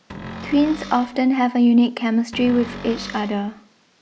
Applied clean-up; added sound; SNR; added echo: none; Cupboard open or close; 15 dB; none.